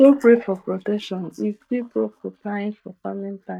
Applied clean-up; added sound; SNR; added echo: neural mask model DeepFilterNet 3.